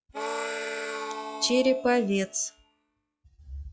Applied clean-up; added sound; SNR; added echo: classical method log-MMSE.